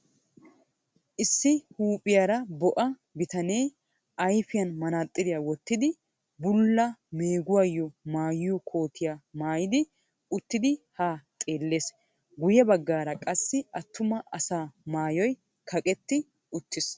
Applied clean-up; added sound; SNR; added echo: none; none; none; none.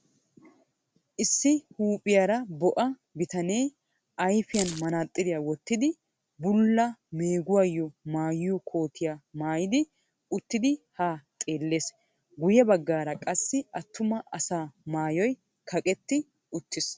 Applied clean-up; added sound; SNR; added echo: none; Keys jangling; 8 dB; none.